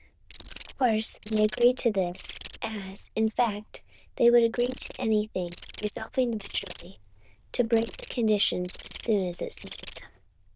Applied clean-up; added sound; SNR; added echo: neural diffusion model UNIVERSE++.